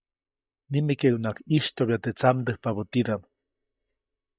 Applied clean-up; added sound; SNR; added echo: neural mask model DeepFilterNet 3.